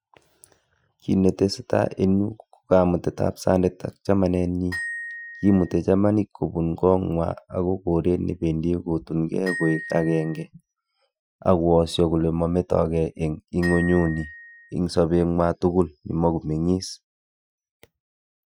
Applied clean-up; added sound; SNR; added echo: classical method Wiener filter.